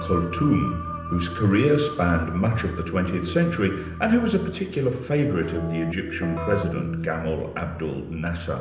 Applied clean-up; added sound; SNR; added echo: none; Keyboard (musical); 10 dB; reverberation time 0.9 s.